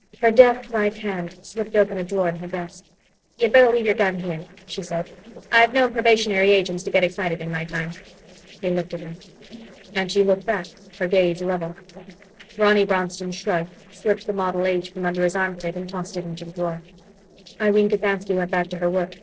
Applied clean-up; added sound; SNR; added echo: neural separator model SepFormer DNS4.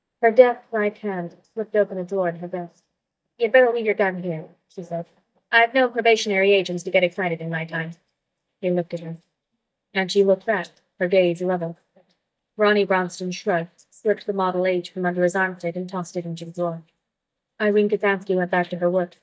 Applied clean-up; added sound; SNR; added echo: neural mask model DeepFilterNet 3.